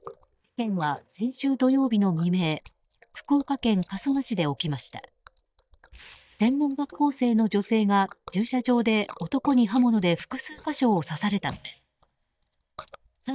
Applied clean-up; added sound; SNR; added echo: neural mask model DeepFilterNet 3.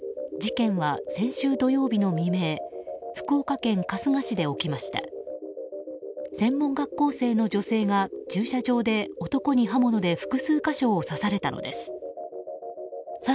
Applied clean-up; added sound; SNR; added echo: none; none; none; none.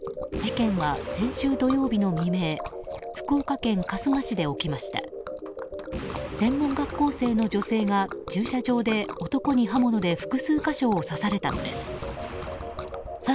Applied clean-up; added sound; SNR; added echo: none; Boom + Liquid; 13 dB; none.